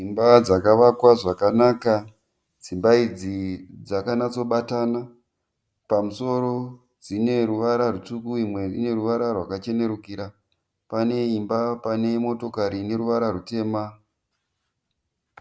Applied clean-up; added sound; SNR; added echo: none; none; none; none.